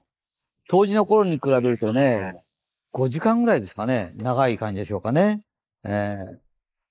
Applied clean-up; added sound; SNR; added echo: neural mask model Resemble Enhance denoiser.